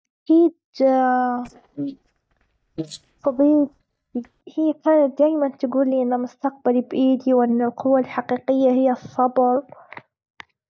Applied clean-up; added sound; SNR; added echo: neural mask model DeepFilterNet 3.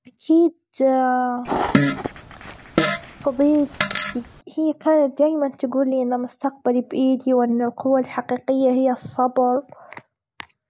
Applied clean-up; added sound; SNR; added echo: none; Fart; 2 dB; none.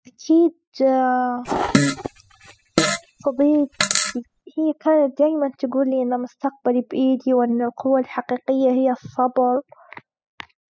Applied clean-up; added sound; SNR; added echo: classical method spectral subtraction.